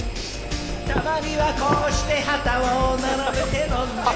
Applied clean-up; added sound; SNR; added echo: none; Walk, footsteps + Engine; 8 dB; none.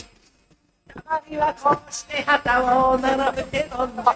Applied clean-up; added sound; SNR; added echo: neural mask model RNNoise.